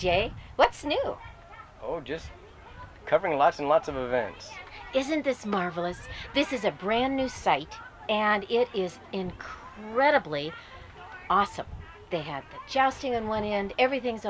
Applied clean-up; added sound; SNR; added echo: none; none; none; none.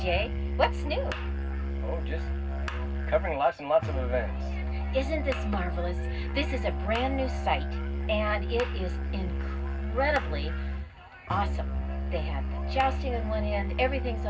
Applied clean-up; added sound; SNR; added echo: none; Musical instrument; -1 dB; reverberation time 0.4 s.